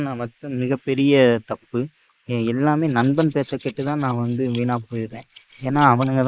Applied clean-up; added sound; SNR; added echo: neural mask model Resemble Enhance denoiser.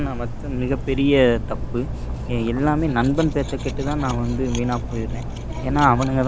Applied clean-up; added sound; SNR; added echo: none; Cutlery, silverware; 5 dB; none.